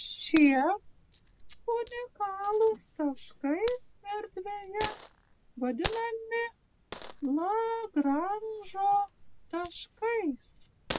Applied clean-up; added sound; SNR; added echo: none; Coin (dropping); 9 dB; none.